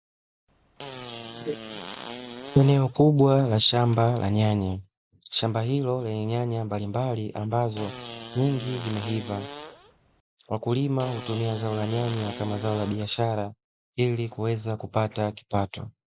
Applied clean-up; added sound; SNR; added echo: none; Fart; 14 dB; none.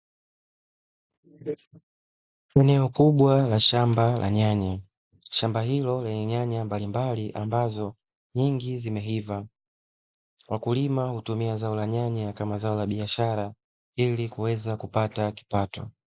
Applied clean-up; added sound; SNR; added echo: none; none; none; none.